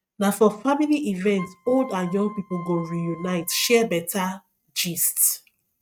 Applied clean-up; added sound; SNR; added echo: neural mask model RNNoise.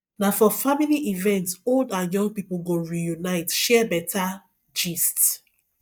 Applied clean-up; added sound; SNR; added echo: neural mask model DeepFilterNet 3.